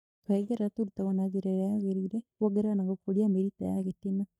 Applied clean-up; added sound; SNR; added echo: neural mask model DeepFilterNet 3.